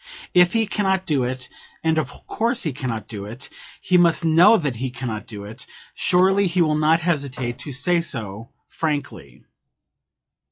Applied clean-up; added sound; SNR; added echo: classical method log-MMSE.